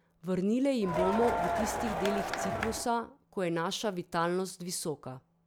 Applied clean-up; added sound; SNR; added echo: none; Crowd; 0 dB; none.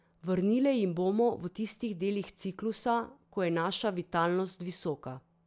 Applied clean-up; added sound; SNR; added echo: none; none; none; none.